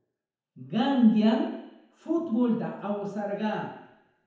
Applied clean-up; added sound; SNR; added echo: none; none; none; reverberation time 1.0 s.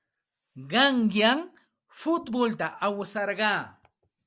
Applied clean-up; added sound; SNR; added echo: none; none; none; none.